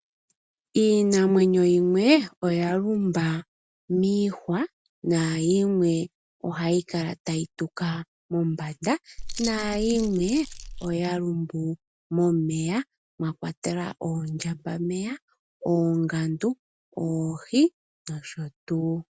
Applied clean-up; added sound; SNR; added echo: none; Keys jangling; 10 dB; none.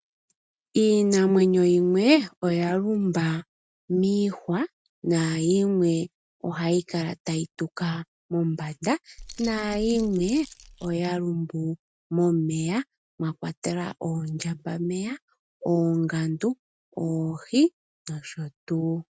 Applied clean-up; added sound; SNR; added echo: neural mask model RNNoise.